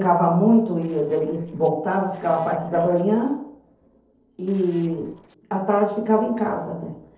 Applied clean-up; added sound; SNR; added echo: neural separator model SepFormer DNS4.